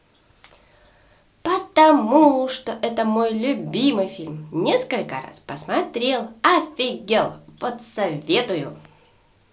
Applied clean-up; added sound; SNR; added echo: none; none; none; none.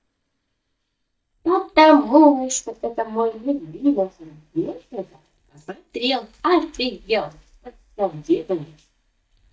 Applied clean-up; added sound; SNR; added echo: neural mask model DeepFilterNet 3.